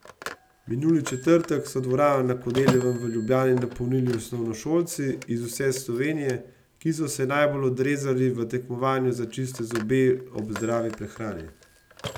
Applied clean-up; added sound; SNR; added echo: none; Telephone; 13 dB; none.